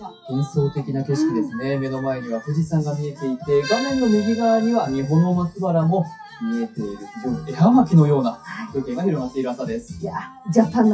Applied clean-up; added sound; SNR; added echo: classical method WPE with log-MMSE.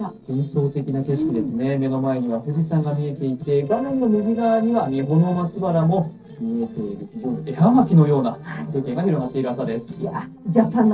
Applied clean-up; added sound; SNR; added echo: neural separator model SepFormer DNS4.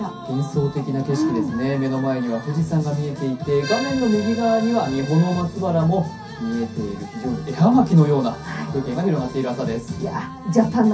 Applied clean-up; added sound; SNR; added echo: none; Accordion; 12 dB; reverberation time 0.3 s.